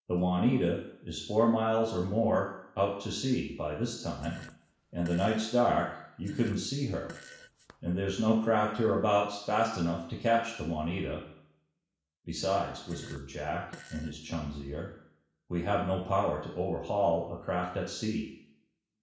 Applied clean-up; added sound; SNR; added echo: none; Fart; 19 dB; reverberation time 0.7 s.